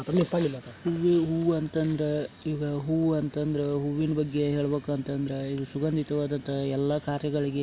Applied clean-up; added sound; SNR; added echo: none; none; none; none.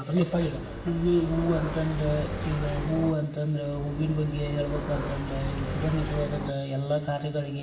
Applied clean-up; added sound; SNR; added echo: none; Motorcycle; 6 dB; reverberation time 0.7 s.